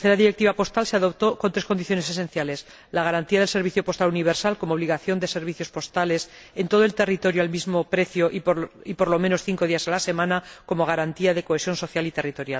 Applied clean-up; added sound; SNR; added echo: none; none; none; none.